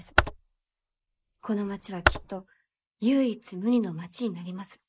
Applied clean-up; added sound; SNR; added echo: neural mask model Resemble Enhance denoiser.